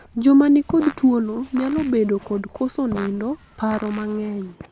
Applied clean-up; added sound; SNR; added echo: none; Walk, footsteps + Fart; 18 dB; none.